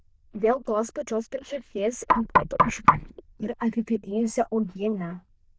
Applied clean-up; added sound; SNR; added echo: neural diffusion model UNIVERSE++.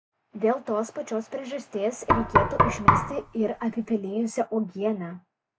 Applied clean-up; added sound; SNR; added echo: none; Knock; -5 dB; none.